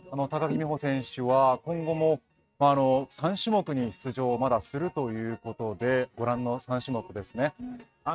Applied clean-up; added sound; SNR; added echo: neural mask model RNNoise.